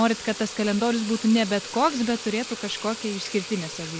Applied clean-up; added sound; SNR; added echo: none; Sink (filling or washing) / Water tap, faucet; 11 dB; none.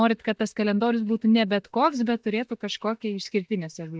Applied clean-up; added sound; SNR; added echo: neural mask model DeepFilterNet 3.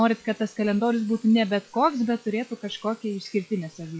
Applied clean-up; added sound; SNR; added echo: classical method log-MMSE.